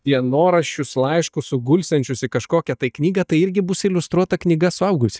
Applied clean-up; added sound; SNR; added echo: neural mask model DeepFilterNet 3.